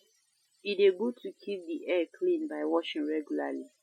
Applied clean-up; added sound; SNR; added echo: classical method Wiener filter.